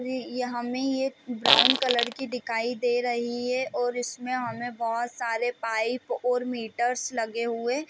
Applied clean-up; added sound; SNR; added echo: none; Fart; -4 dB; none.